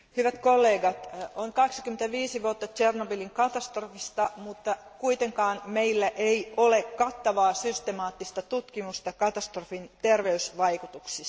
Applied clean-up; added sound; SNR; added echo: none; none; none; none.